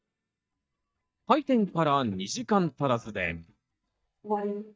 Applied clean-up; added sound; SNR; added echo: neural mask model DeepFilterNet 3.